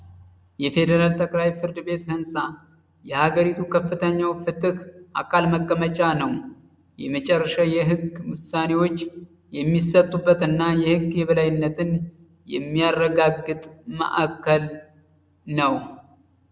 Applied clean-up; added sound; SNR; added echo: none; none; none; none.